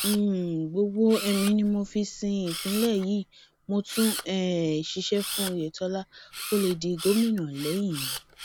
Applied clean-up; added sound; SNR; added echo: none; Camera; 11 dB; none.